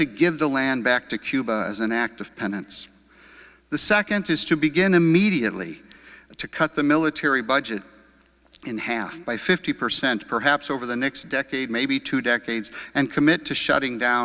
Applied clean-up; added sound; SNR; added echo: none; none; none; none.